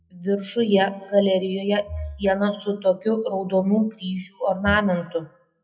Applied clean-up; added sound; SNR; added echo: classical method WPE with log-MMSE.